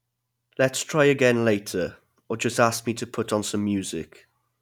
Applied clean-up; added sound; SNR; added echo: none; none; none; none.